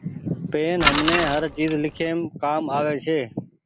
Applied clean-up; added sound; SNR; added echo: none; Bicycle; 1 dB; none.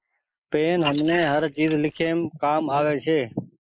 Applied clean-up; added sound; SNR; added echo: neural mask model Resemble Enhance denoiser.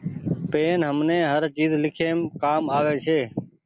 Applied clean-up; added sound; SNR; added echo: none; none; none; none.